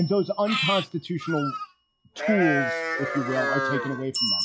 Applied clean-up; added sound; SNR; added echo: classical method log-MMSE.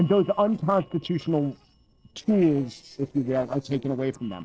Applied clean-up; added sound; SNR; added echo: neural separator model SepFormer DNS4.